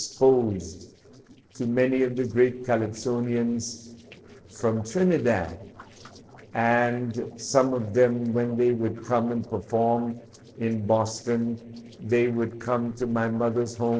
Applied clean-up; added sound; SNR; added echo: neural separator model SepFormer DNS4.